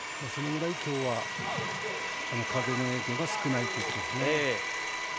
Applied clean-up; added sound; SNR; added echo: none; Domestic sounds, home sounds; 1 dB; none.